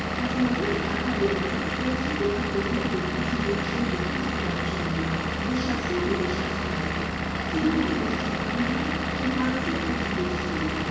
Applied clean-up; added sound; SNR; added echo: none; Engine / Vehicle; -2 dB; reverberation time 1.2 s.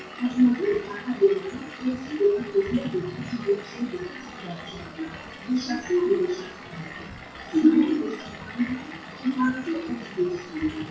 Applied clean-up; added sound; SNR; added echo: classical method WPE with log-MMSE.